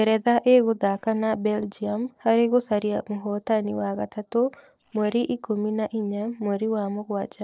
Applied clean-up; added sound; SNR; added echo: neural separator model SepFormer DNS4.